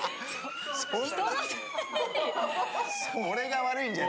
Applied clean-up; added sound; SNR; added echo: none; Siren; 7 dB; none.